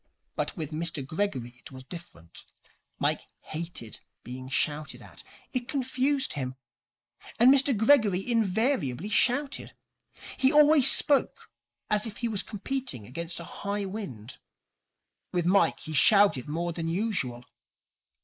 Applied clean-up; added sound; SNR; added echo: neural mask model Resemble Enhance denoiser.